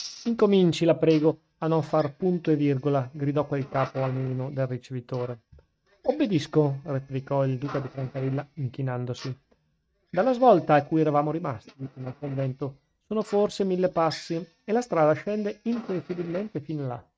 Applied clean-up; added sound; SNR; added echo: neural mask model RNNoise.